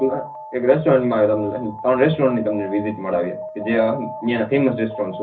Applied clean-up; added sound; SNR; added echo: none; Alarm; 11 dB; reverberation time 0.4 s.